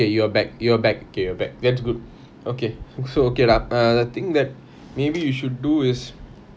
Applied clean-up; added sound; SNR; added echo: none; none; none; none.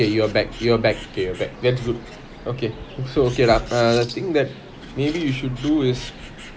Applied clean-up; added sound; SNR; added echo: none; Bird; 16 dB; none.